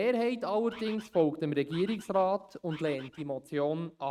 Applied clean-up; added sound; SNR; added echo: neural mask model RNNoise.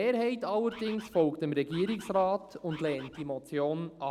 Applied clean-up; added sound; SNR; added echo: none; Bird; 18 dB; none.